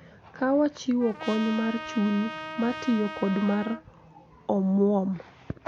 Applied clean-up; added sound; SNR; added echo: none; Trumpet; 11 dB; none.